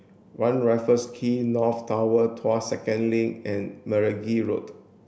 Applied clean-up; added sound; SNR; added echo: none; none; none; none.